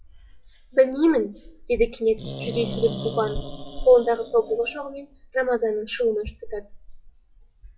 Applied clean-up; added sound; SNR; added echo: classical method WPE with log-MMSE.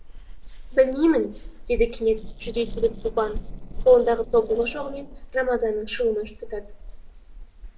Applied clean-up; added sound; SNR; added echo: neural separator model SepFormer DNS4.